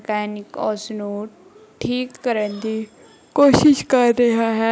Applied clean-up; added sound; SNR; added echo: none; none; none; none.